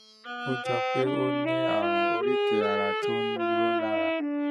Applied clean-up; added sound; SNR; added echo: classical method spectral subtraction.